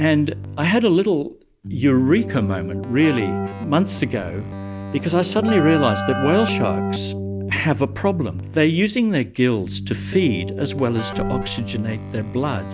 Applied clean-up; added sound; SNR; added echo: none; Keyboard (musical); 7 dB; none.